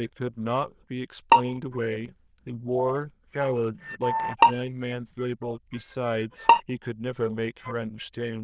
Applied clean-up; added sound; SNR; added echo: neural diffusion model UNIVERSE++.